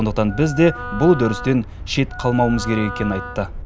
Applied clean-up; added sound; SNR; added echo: none; Wind instrument, woodwind instrument; 13 dB; none.